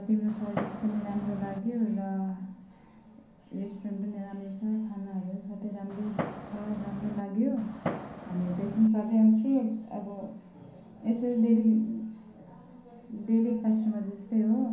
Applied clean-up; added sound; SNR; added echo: none; Fireworks; 8 dB; reverberation time 0.6 s.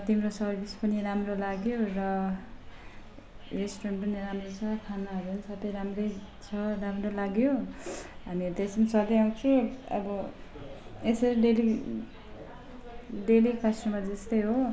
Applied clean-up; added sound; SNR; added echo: none; none; none; none.